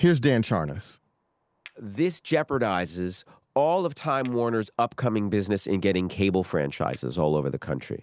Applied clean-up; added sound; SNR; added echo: none; Chink, clink; 19 dB; none.